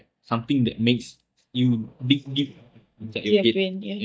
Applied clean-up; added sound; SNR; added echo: neural mask model DeepFilterNet 3.